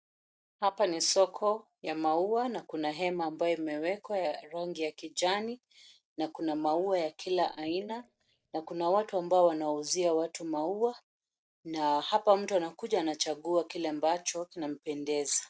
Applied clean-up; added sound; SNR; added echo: neural mask model DeepFilterNet 3.